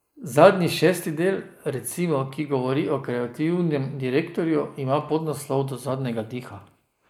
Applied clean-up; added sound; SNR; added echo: neural mask model Resemble Enhance denoiser.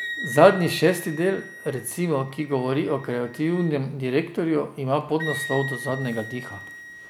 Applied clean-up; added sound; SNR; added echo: none; Wind instrument, woodwind instrument; 13 dB; none.